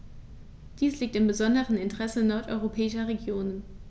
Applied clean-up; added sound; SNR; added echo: none; none; none; none.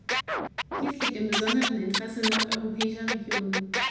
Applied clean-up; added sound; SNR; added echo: none; Scratching (performance technique); 0 dB; reverberation time 0.9 s.